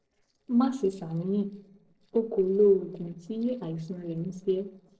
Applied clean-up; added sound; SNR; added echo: neural separator model SepFormer DNS4.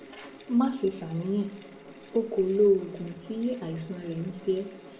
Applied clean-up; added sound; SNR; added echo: none; Mechanical fan; 19 dB; reverberation time 0.5 s.